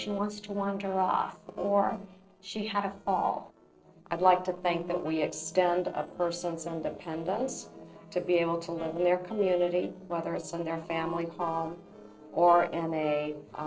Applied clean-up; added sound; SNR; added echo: neural separator model SepFormer DNS4.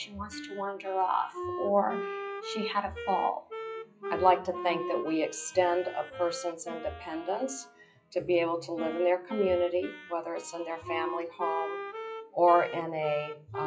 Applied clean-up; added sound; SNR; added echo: classical method WPE with log-MMSE.